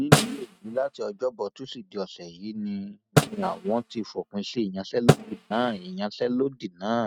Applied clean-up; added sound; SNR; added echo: neural mask model RNNoise.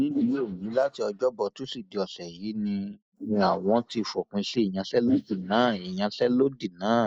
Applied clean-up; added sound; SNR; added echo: neural mask model Resemble Enhance denoiser.